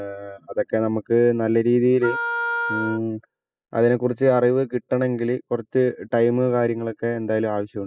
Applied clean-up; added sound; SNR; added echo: classical method spectral subtraction.